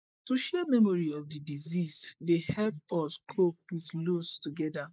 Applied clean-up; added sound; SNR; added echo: neural mask model Resemble Enhance denoiser.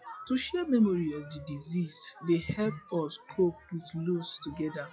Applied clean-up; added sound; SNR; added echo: classical method log-MMSE.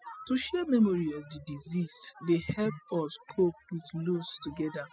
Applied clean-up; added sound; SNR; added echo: classical method spectral subtraction.